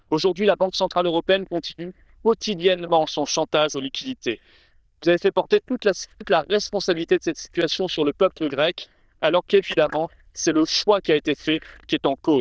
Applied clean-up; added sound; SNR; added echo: neural diffusion model UNIVERSE++.